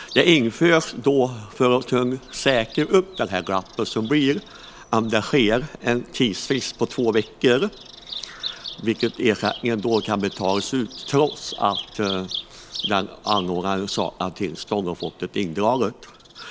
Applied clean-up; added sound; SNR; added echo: none; Bird vocalization, bird call, bird song; 16 dB; none.